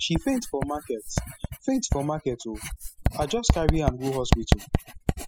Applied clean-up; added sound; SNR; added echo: classical method spectral subtraction.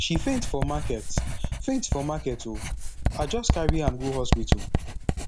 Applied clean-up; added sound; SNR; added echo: none; Writing; -3 dB; none.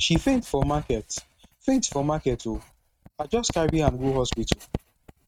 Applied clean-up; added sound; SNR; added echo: neural mask model RNNoise.